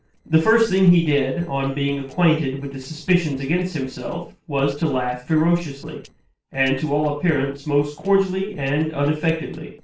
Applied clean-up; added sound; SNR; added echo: neural separator model SepFormer DNS4.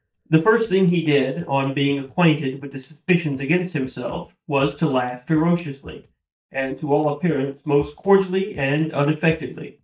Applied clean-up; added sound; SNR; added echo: neural mask model DeepFilterNet 3.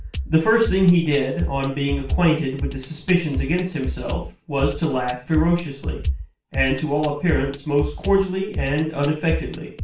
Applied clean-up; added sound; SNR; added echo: none; Drum kit; 7 dB; reverberation time 0.3 s.